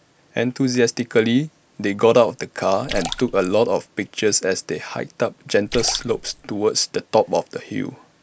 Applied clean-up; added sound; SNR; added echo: none; Splash, splatter; 11 dB; none.